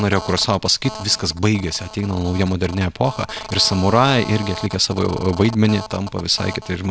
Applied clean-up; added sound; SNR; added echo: none; Telephone; 14 dB; none.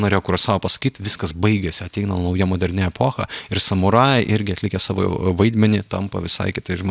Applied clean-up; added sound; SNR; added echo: none; none; none; none.